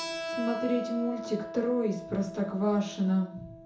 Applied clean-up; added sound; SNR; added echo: none; Keyboard (musical); 8 dB; reverberation time 0.7 s.